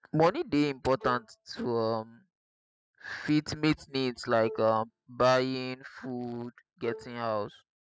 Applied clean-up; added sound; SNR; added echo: classical method spectral subtraction.